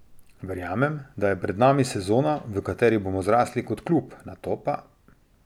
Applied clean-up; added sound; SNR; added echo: none; none; none; none.